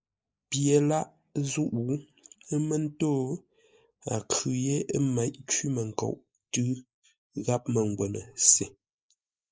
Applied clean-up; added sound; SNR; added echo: neural mask model Resemble Enhance denoiser.